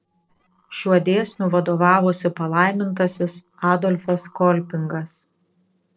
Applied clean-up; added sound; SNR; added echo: neural separator model SepFormer DNS4.